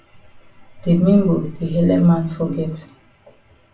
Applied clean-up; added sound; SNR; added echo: none; none; none; reverberation time 0.3 s.